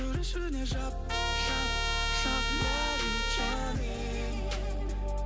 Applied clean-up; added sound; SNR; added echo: none; Trumpet; 2 dB; none.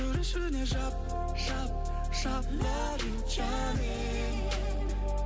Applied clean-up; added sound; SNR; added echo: none; none; none; none.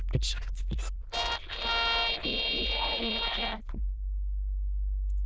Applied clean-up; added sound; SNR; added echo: neural diffusion model UNIVERSE++.